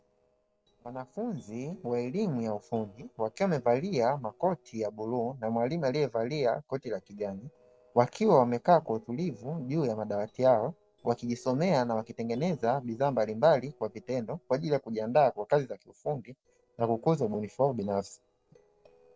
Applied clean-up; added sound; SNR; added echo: neural separator model SepFormer DNS4.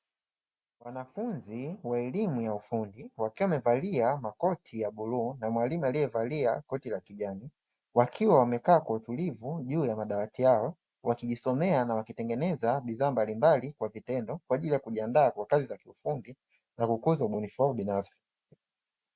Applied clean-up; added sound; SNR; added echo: none; none; none; none.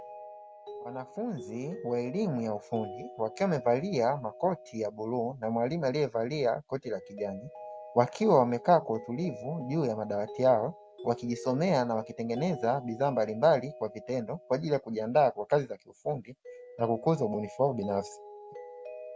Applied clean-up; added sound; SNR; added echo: none; Mallet percussion; 15 dB; none.